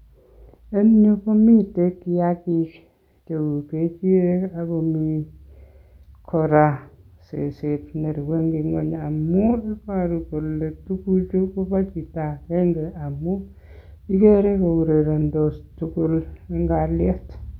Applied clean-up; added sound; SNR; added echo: none; none; none; none.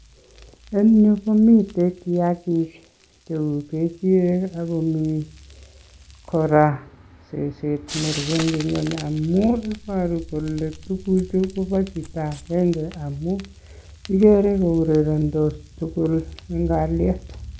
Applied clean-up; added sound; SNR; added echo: none; Wild animals + Frying (food); 17 dB; none.